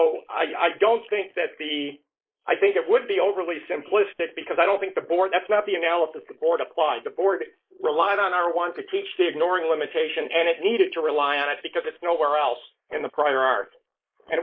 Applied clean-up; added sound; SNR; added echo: neural mask model Resemble Enhance denoiser.